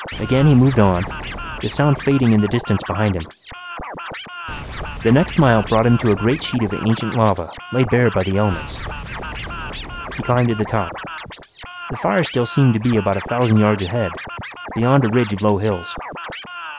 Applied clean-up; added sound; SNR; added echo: none; Scratching (performance technique) + Boom; 11 dB; none.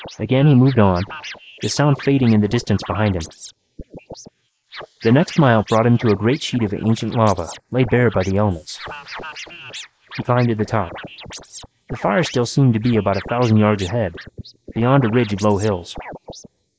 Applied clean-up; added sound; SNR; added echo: neural mask model Resemble Enhance denoiser.